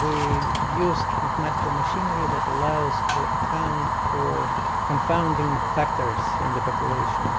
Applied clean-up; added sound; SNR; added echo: none; Fire; -5 dB; none.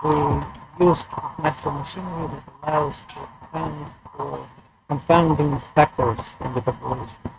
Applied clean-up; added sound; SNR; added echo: neural mask model RNNoise.